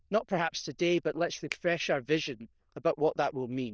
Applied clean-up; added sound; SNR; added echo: neural diffusion model UNIVERSE++.